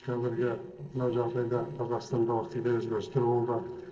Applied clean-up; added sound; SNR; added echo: neural separator model SepFormer DNS4.